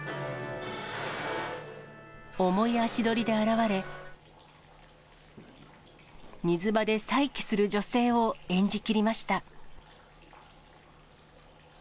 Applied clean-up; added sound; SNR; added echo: none; none; none; none.